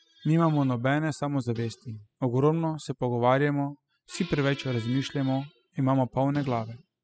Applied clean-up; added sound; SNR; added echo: classical method spectral subtraction.